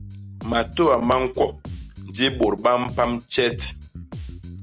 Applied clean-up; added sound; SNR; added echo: none; Bass guitar; 12 dB; none.